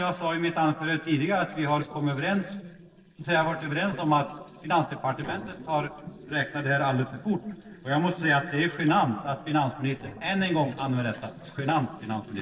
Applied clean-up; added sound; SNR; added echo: neural separator model SepFormer DNS4.